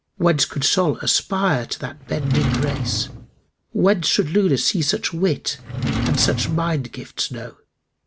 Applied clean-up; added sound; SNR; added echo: none; Drawer open or close; 3 dB; none.